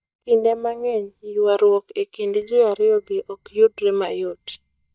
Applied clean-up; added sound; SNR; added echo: neural mask model DeepFilterNet 3.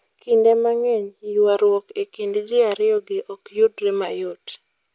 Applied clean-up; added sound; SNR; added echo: none; none; none; none.